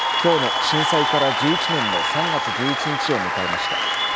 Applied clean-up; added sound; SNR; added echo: none; Applause / Cheering; -3 dB; none.